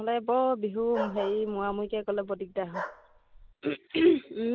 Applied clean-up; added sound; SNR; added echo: none; Bark; 11 dB; none.